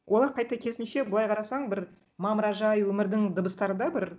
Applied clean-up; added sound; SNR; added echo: none; none; none; none.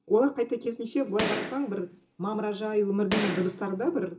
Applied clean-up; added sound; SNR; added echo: none; Gunshot, gunfire; 7 dB; reverberation time 0.2 s.